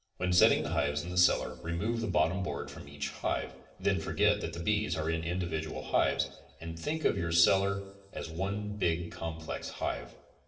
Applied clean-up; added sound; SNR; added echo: none; none; none; reverberation time 0.8 s.